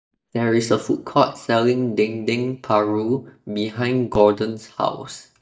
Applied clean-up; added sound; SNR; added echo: neural mask model DeepFilterNet 3.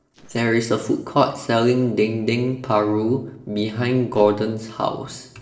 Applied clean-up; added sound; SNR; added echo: neural separator model SepFormer DNS4.